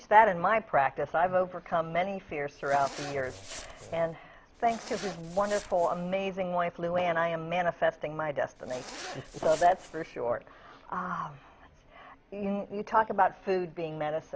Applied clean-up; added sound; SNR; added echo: none; Zipper (clothing) + Fireworks; 16 dB; none.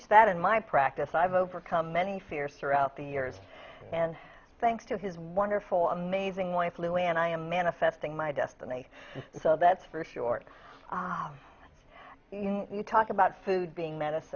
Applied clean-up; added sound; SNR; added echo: none; none; none; none.